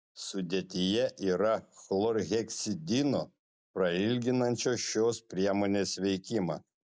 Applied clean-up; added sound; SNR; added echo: none; none; none; none.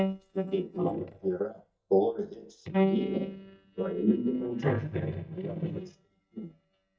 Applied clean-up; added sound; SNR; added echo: neural mask model DeepFilterNet 3.